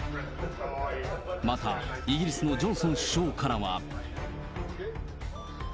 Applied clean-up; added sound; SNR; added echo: none; none; none; none.